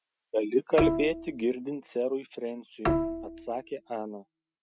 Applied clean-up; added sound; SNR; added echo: none; Bowed string instrument; 2 dB; none.